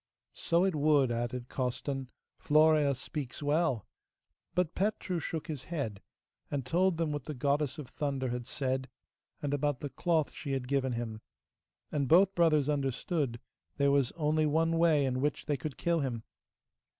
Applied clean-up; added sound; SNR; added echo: none; none; none; none.